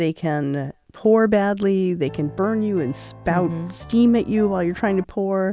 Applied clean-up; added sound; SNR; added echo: none; Piano; 18 dB; none.